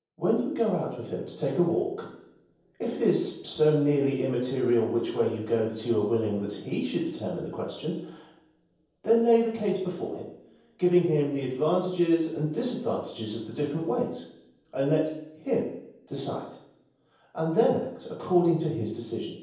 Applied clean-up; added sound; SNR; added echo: none; none; none; reverberation time 0.9 s.